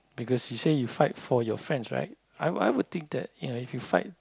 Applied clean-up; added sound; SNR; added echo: none; none; none; none.